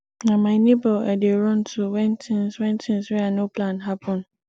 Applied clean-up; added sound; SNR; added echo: none; none; none; none.